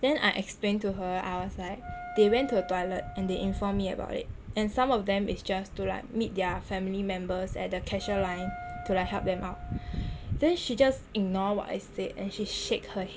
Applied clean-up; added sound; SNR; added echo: none; Wind instrument, woodwind instrument; 14 dB; none.